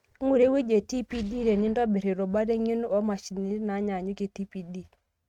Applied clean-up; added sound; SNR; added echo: neural mask model RNNoise.